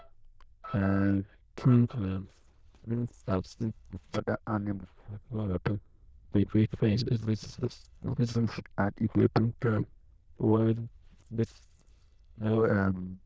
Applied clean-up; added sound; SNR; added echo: neural diffusion model UNIVERSE++.